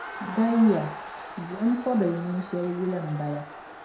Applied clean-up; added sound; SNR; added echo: none; Crowd; 13 dB; reverberation time 0.6 s.